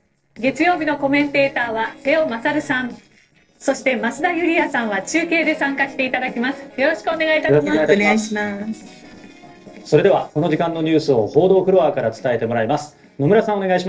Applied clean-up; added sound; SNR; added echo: neural separator model SepFormer DNS4.